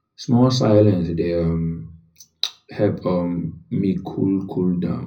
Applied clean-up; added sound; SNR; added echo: none; none; none; reverberation time 0.4 s.